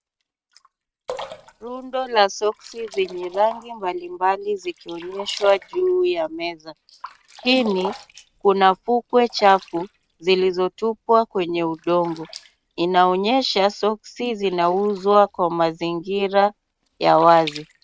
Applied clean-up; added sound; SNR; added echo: neural mask model RNNoise.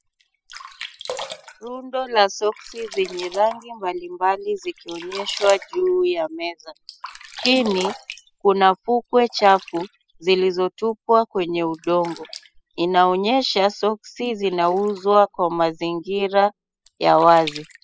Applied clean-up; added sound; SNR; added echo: classical method spectral subtraction.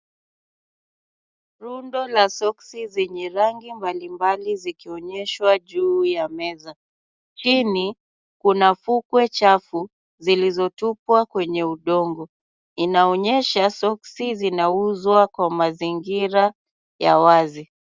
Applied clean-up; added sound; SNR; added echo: none; none; none; none.